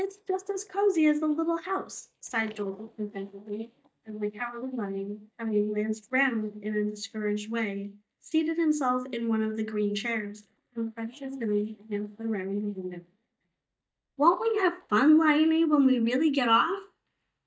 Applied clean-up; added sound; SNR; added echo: neural mask model DeepFilterNet 3.